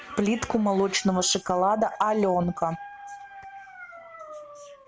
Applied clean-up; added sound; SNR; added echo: none; Dog; 18 dB; none.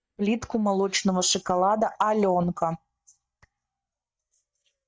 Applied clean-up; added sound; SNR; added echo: neural mask model DeepFilterNet 3.